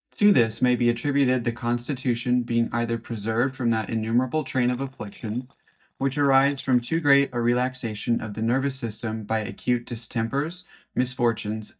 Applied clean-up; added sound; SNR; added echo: neural mask model DeepFilterNet 3.